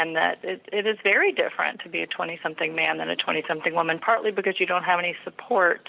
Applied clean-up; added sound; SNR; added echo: none; none; none; none.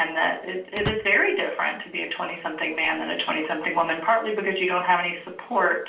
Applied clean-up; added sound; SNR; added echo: none; Slam / Wood; 12 dB; reverberation time 0.3 s.